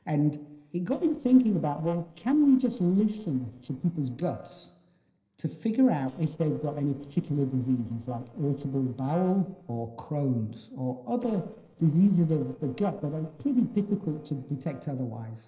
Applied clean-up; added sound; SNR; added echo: neural separator model SepFormer DNS4.